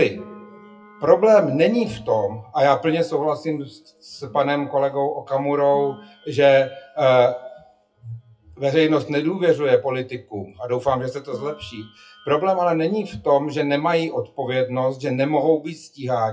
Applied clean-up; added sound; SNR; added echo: classical method WPE with log-MMSE.